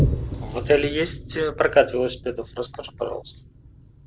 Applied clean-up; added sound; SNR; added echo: none; Boom; 5 dB; none.